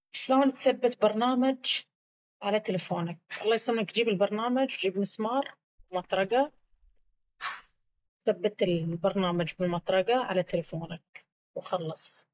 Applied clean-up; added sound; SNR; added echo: neural mask model DeepFilterNet 3.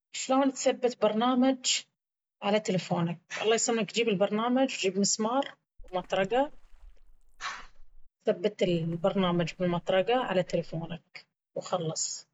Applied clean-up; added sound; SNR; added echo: none; Water / Splash, splatter; 19 dB; none.